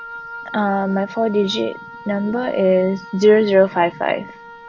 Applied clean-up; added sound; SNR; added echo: none; Wind instrument, woodwind instrument; 17 dB; none.